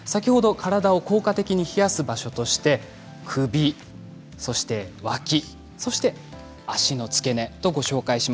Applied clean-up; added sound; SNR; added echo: none; none; none; none.